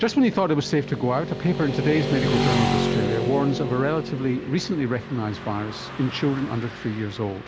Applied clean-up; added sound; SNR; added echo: none; Motorcycle / Traffic noise, roadway noise; 4 dB; none.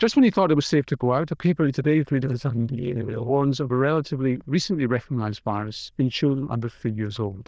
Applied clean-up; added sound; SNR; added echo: neural diffusion model UNIVERSE++.